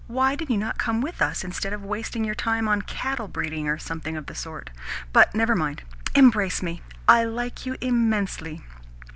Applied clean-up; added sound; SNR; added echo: none; none; none; none.